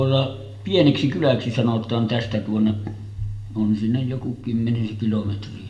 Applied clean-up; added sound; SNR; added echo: none; none; none; reverberation time 0.7 s.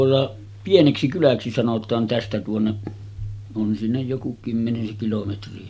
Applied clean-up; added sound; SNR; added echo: none; none; none; none.